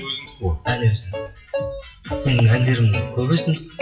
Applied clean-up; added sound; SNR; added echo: classical method WPE with log-MMSE.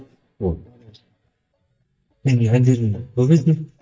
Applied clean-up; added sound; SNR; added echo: neural mask model DeepFilterNet 3.